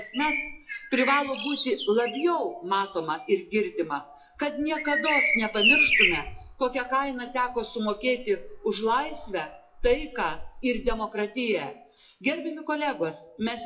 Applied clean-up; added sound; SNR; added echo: classical method WPE with log-MMSE.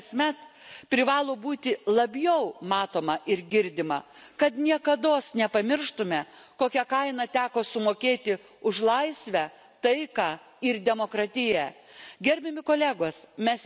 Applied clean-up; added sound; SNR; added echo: none; none; none; none.